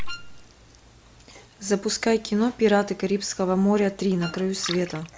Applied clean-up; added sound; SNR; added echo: none; Liquid + Wind instrument, woodwind instrument; 19 dB; none.